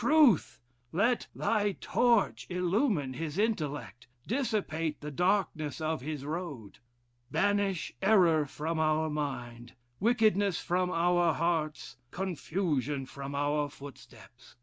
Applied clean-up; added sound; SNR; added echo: none; none; none; none.